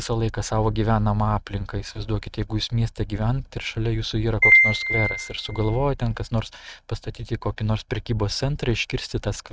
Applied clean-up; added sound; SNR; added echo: neural mask model RNNoise.